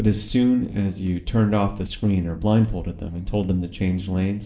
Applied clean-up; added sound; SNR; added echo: neural separator model SepFormer DNS4.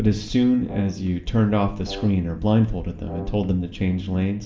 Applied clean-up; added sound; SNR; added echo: none; Brass instrument; 19 dB; reverberation time 0.5 s.